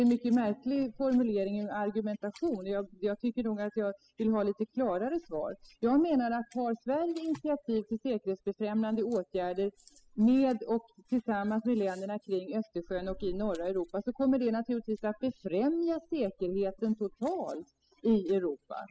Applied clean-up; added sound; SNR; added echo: classical method spectral subtraction.